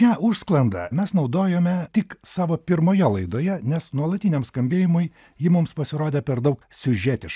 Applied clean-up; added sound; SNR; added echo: none; none; none; none.